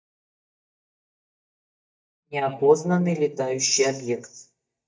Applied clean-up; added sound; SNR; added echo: neural mask model DeepFilterNet 3.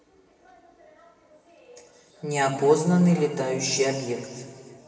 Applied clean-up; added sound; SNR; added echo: none; Sawing; 19 dB; reverberation time 2.4 s.